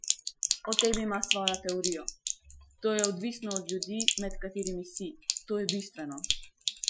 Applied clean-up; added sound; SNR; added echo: classical method Wiener filter.